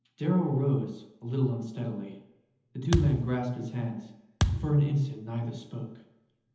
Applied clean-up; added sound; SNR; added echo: none; Thump, thud; 2 dB; reverberation time 0.9 s.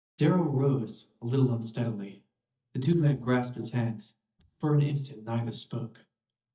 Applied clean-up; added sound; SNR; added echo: neural mask model DeepFilterNet 3.